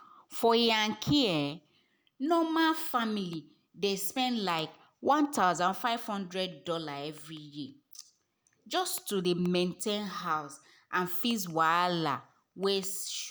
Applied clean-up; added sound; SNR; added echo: none; none; none; none.